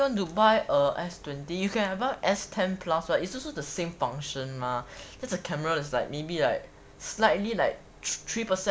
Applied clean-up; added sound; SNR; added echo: none; none; none; none.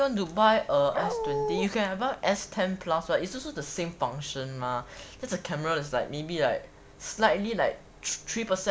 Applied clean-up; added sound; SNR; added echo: none; Dog; 1 dB; none.